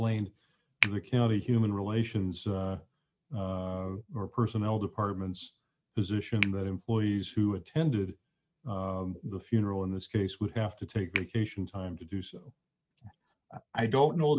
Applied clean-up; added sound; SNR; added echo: neural mask model RNNoise.